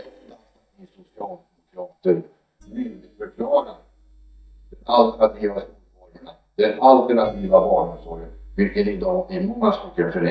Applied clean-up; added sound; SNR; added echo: neural mask model DeepFilterNet 3.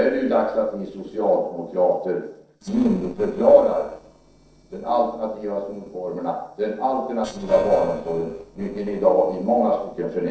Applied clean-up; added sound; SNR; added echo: neural separator model SepFormer DNS4.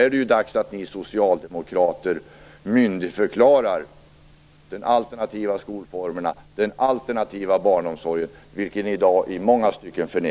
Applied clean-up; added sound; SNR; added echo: none; none; none; none.